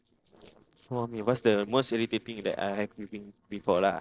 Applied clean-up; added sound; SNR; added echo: neural separator model SepFormer DNS4.